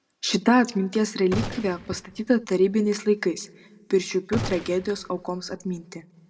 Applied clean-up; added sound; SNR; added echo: none; Gunshot, gunfire; 10 dB; reverberation time 0.3 s.